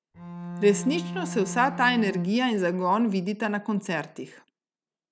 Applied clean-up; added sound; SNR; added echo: none; Bowed string instrument; 9 dB; none.